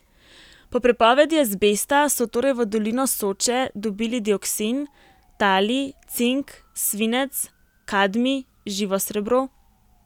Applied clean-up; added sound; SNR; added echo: none; none; none; none.